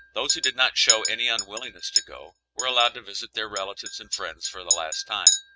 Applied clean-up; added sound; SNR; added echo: neural mask model RNNoise.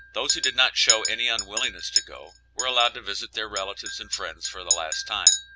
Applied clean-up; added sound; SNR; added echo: none; Chink, clink; 0 dB; none.